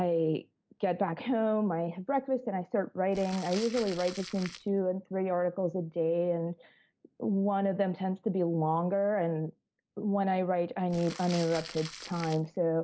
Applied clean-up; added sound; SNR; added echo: none; Crumpling, crinkling; 14 dB; none.